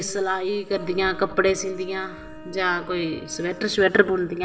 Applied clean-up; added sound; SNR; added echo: none; Wind instrument, woodwind instrument; 19 dB; reverberation time 1.3 s.